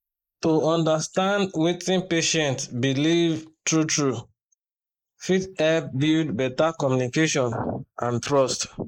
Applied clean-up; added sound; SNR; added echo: neural mask model Resemble Enhance denoiser.